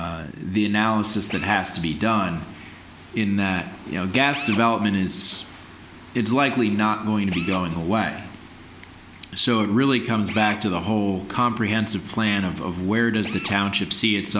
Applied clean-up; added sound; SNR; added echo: none; Drill; 18 dB; none.